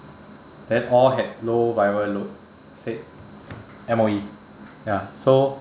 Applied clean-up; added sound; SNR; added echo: none; none; none; none.